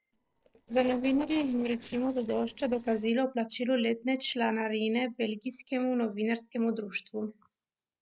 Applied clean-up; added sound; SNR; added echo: neural separator model SepFormer DNS4.